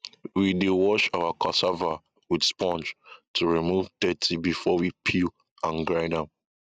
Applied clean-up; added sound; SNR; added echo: none; none; none; none.